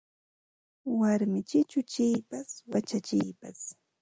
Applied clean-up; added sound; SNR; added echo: none; none; none; none.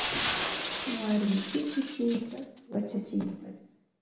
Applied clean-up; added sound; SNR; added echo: none; Shatter; 1 dB; reverberation time 0.9 s.